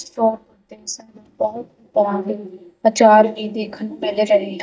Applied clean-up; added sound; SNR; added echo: neural mask model DeepFilterNet 3.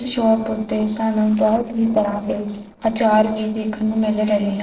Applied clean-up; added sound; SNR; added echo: neural separator model SepFormer DNS4.